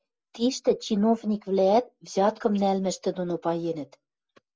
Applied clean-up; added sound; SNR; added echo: none; none; none; none.